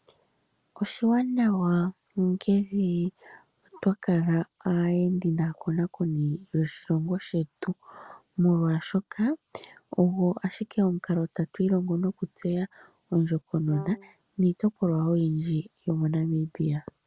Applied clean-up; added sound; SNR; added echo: none; Brass instrument; 17 dB; none.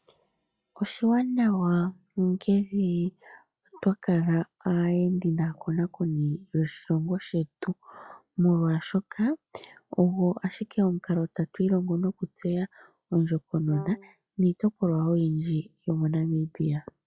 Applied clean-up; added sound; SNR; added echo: classical method log-MMSE.